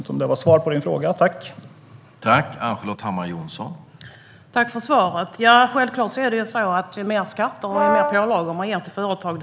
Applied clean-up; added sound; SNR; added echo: none; Brass instrument; 1 dB; none.